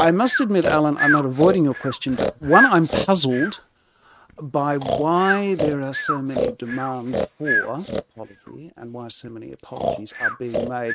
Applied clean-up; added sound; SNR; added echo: neural mask model RNNoise.